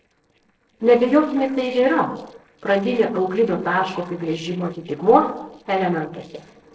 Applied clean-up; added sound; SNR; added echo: neural separator model SepFormer DNS4.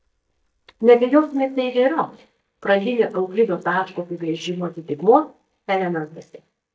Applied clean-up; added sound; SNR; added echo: neural mask model DeepFilterNet 3.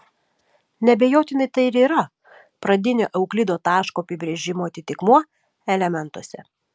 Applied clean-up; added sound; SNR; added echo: none; none; none; none.